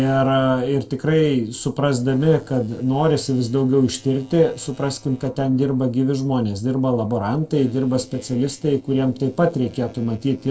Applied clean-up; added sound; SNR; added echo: neural separator model SepFormer DNS4.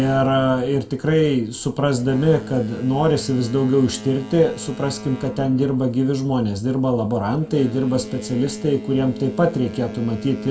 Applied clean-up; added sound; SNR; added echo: none; Boat, Water vehicle; 15 dB; reverberation time 0.2 s.